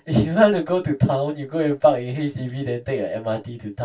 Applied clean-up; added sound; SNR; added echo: none; none; none; reverberation time 0.1 s.